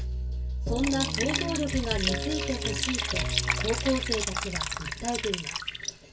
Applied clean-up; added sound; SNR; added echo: none; Liquid; 3 dB; reverberation time 0.2 s.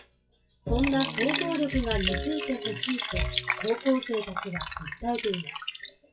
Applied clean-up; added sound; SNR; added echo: classical method WPE with log-MMSE.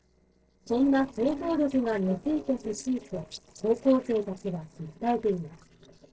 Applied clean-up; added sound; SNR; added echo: neural separator model SepFormer DNS4.